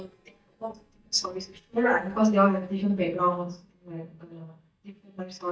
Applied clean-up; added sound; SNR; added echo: neural mask model DeepFilterNet 3.